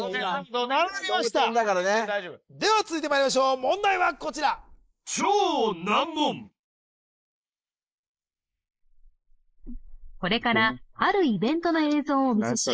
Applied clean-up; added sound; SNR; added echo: neural mask model Resemble Enhance denoiser.